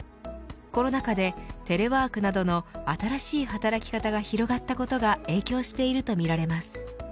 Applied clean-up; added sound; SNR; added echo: none; none; none; none.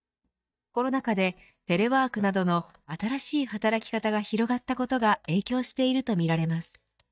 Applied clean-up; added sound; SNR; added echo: neural mask model DeepFilterNet 3.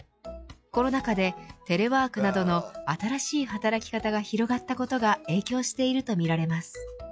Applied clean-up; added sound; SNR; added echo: classical method log-MMSE.